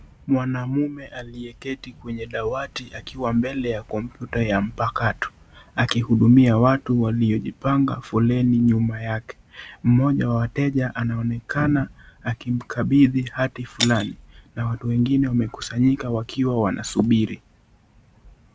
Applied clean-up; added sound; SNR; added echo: none; Shatter; 14 dB; none.